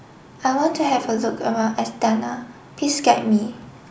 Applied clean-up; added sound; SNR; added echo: none; none; none; none.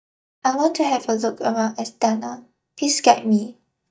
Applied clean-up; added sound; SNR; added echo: neural mask model DeepFilterNet 3.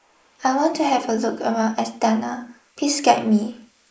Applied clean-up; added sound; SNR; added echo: neural mask model Resemble Enhance denoiser.